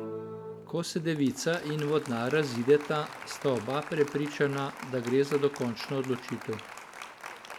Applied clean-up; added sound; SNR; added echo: none; Applause; 13 dB; none.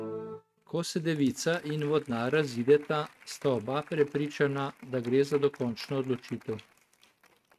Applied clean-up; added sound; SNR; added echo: neural mask model RNNoise.